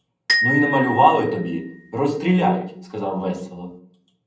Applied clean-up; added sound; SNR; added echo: none; Glockenspiel; 6 dB; reverberation time 0.6 s.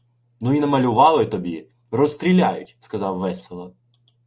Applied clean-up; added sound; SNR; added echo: none; none; none; none.